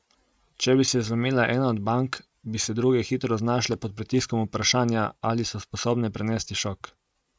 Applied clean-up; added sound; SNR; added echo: none; none; none; none.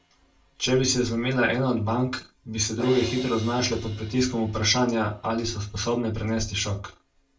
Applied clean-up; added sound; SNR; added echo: none; Crash cymbal; 19 dB; reverberation time 0.3 s.